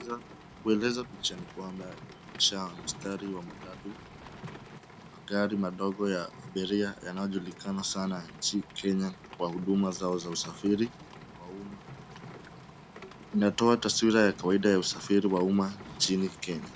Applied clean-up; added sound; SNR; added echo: none; Rain; 17 dB; none.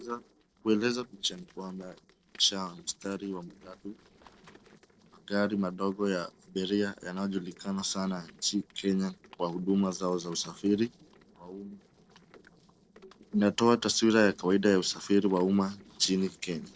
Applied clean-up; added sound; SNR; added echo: neural separator model SepFormer DNS4.